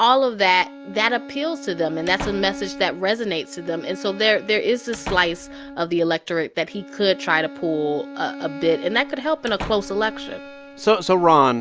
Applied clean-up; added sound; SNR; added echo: none; Bowed string instrument + Slam / Wood; 14 dB; none.